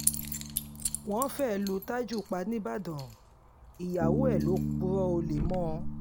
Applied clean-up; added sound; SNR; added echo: none; Keys jangling + Bass guitar; 1 dB; none.